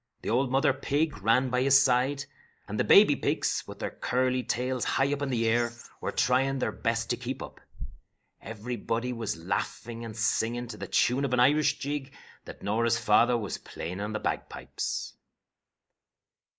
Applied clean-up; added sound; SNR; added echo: neural mask model Resemble Enhance denoiser.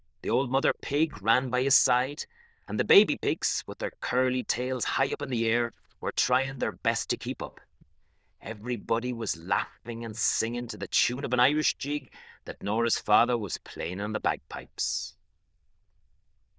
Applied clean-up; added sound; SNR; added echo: neural diffusion model UNIVERSE++.